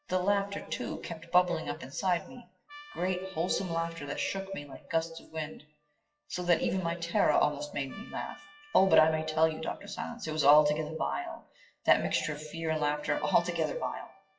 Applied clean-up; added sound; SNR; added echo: classical method WPE with log-MMSE.